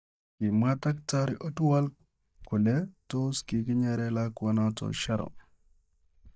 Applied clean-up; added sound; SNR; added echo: neural mask model DeepFilterNet 3.